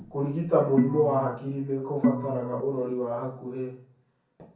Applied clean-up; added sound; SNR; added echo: none; Organ; 1 dB; reverberation time 0.6 s.